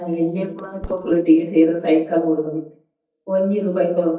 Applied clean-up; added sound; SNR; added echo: neural mask model DeepFilterNet 3.